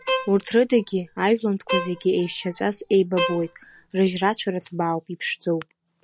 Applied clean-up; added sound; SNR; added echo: none; Bowed string instrument; 8 dB; none.